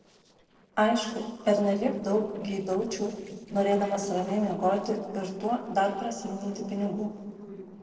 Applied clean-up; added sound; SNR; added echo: neural separator model SepFormer DNS4.